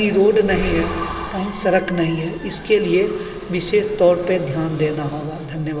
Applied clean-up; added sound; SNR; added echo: none; Fixed-wing aircraft, airplane; 18 dB; reverberation time 2.2 s.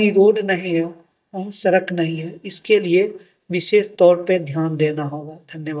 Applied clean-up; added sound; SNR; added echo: neural mask model DeepFilterNet 3.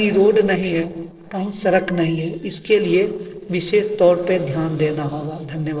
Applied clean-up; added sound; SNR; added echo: neural separator model SepFormer DNS4.